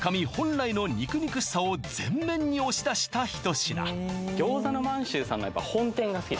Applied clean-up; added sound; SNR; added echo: none; none; none; none.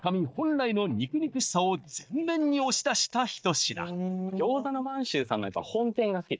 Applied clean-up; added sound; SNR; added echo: neural mask model DeepFilterNet 3.